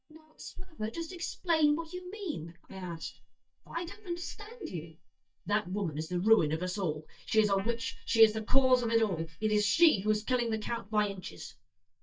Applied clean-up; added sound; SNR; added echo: neural mask model DeepFilterNet 3.